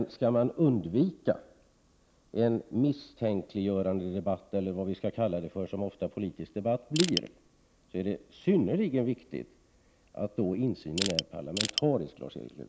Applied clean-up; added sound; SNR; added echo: none; Crushing; 3 dB; none.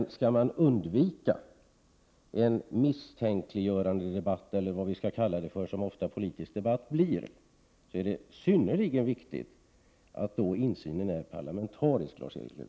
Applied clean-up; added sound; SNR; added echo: none; none; none; none.